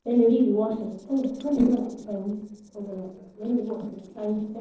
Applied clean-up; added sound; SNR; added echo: neural separator model SepFormer DNS4.